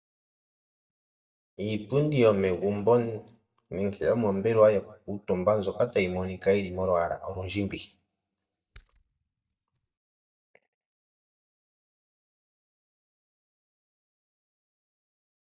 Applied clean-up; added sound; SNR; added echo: neural mask model DeepFilterNet 3.